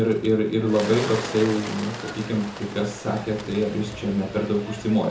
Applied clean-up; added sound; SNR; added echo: none; Bird; 11 dB; reverberation time 0.6 s.